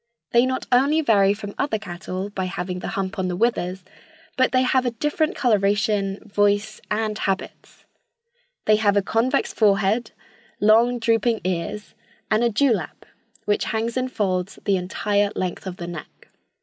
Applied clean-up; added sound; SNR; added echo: none; none; none; none.